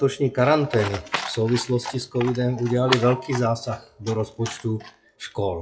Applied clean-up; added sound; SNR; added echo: classical method WPE with log-MMSE.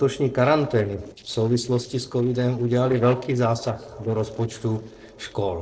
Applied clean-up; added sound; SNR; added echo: neural separator model SepFormer DNS4.